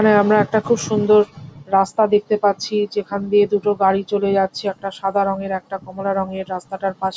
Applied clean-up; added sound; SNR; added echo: none; none; none; none.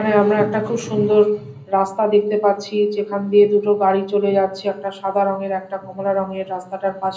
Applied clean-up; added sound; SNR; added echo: none; none; none; reverberation time 0.5 s.